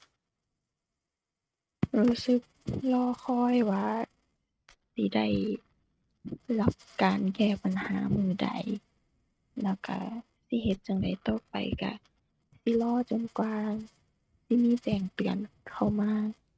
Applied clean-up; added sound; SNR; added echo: neural mask model RNNoise.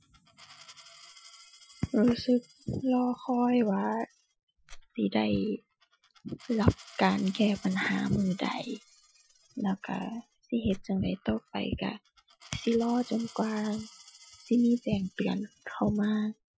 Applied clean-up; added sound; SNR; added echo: classical method Wiener filter.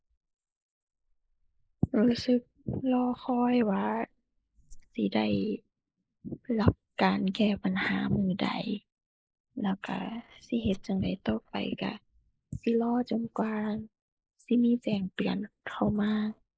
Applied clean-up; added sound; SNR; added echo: neural mask model Resemble Enhance denoiser.